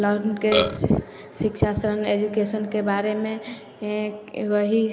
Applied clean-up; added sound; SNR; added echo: none; Burping, eructation; -1 dB; none.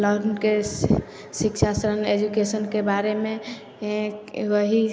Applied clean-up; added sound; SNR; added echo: none; none; none; none.